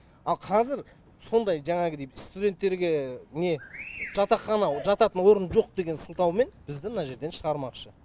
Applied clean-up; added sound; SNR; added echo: none; none; none; none.